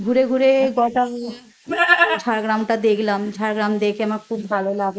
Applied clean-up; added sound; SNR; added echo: neural mask model Resemble Enhance denoiser.